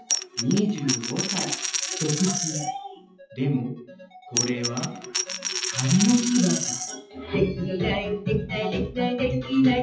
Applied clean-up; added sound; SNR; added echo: classical method WPE with log-MMSE.